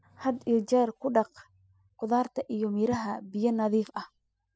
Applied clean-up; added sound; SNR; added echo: classical method spectral subtraction.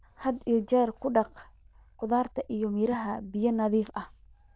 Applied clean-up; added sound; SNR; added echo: neural diffusion model UNIVERSE++.